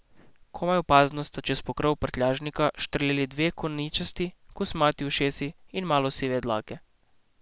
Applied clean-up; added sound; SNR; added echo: none; none; none; none.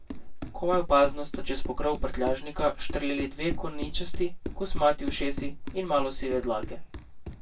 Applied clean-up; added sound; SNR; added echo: none; Run; 14 dB; reverberation time 0.1 s.